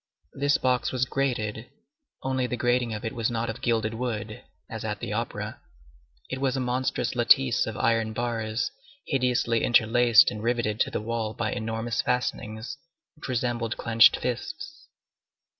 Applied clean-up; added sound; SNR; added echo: none; none; none; none.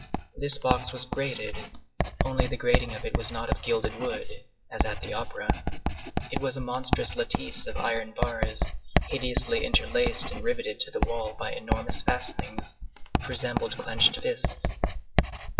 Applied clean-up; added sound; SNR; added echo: classical method WPE with log-MMSE.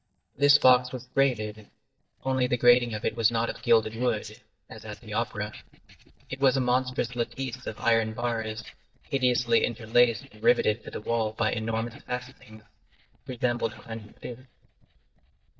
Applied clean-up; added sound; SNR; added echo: neural mask model DeepFilterNet 3.